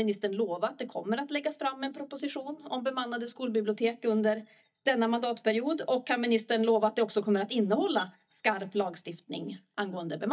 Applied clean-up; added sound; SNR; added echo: neural mask model DeepFilterNet 3.